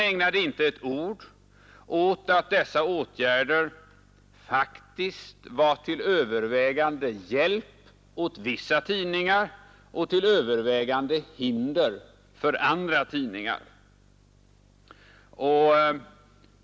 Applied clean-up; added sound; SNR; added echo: none; none; none; none.